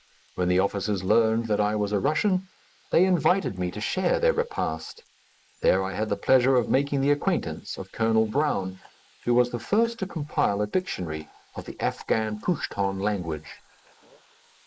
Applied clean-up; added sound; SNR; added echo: neural mask model Resemble Enhance denoiser.